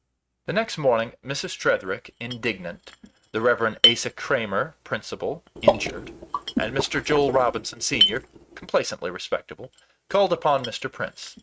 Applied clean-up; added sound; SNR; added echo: neural mask model RNNoise.